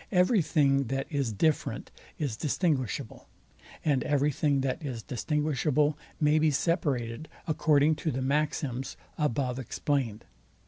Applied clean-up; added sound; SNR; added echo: none; none; none; none.